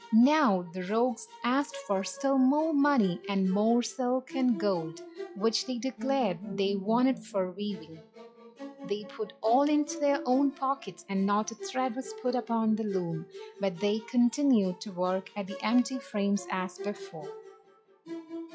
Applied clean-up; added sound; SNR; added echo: classical method log-MMSE.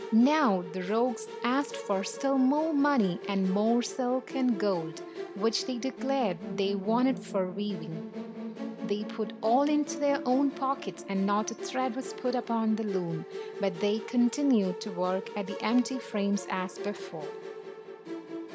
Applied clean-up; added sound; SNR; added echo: none; Musical instrument; 11 dB; none.